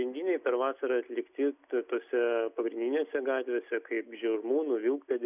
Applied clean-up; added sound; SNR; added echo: none; none; none; none.